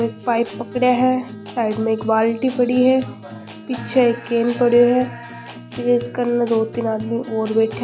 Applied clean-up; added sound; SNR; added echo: none; Guitar; 14 dB; none.